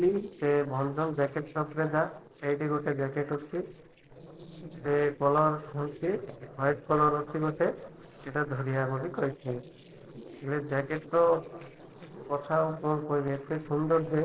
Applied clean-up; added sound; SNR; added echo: neural separator model SepFormer DNS4.